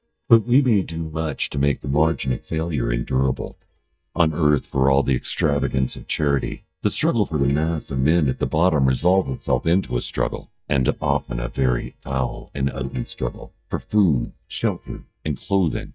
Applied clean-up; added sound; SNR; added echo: neural mask model DeepFilterNet 3.